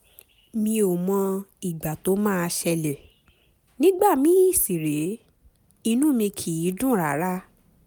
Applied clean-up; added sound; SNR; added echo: none; none; none; none.